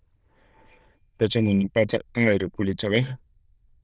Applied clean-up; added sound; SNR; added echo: neural diffusion model UNIVERSE++.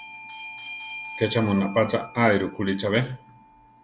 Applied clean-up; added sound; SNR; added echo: none; Bell / Doorbell; 15 dB; none.